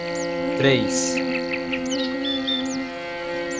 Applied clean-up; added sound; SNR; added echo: none; Bowed string instrument + Buzz; -4 dB; none.